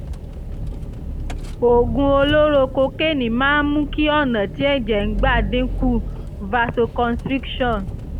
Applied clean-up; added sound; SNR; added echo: none; Engine; 6 dB; none.